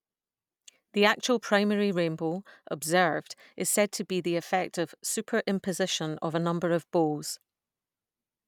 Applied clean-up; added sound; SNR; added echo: none; none; none; none.